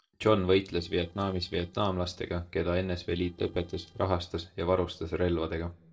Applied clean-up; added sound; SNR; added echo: neural separator model SepFormer DNS4.